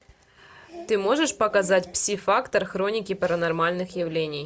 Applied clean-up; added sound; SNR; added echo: none; none; none; none.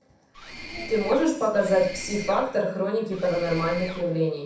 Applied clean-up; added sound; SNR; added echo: none; Mechanisms; 13 dB; reverberation time 0.7 s.